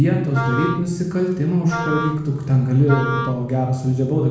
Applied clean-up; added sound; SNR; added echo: none; Wind instrument, woodwind instrument; 8 dB; reverberation time 0.9 s.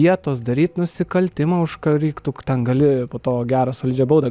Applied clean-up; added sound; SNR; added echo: none; none; none; none.